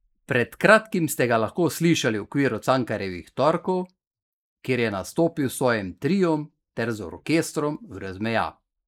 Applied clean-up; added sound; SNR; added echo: neural mask model Resemble Enhance denoiser.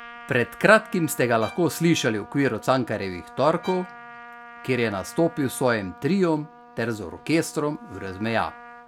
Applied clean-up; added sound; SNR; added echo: none; Trumpet + Bowed string instrument; 19 dB; none.